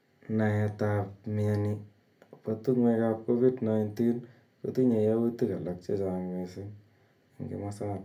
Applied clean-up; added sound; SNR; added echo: none; none; none; reverberation time 0.3 s.